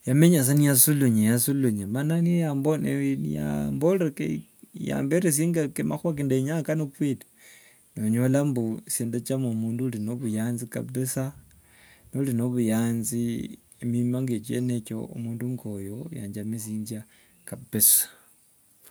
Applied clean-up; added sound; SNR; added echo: none; none; none; none.